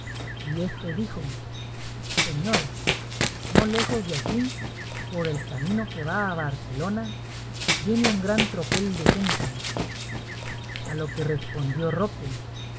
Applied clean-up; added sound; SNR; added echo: none; Run; 0 dB; none.